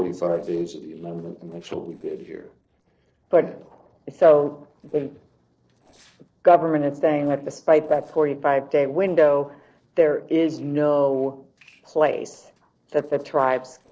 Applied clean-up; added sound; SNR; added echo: neural separator model SepFormer DNS4.